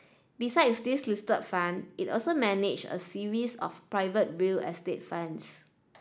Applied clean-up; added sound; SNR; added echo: none; none; none; none.